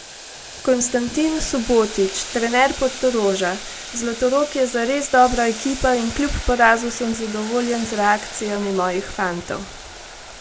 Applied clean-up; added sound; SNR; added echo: none; Boiling; 11 dB; none.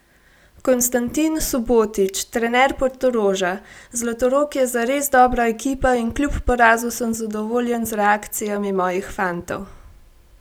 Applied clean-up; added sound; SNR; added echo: none; none; none; none.